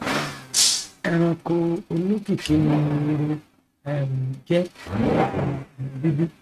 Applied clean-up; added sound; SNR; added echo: neural mask model RNNoise.